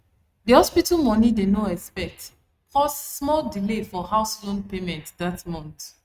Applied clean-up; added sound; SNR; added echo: neural mask model RNNoise.